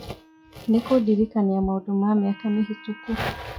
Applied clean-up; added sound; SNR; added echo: classical method log-MMSE.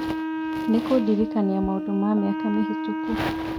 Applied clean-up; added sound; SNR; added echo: none; Wind instrument, woodwind instrument; 4 dB; none.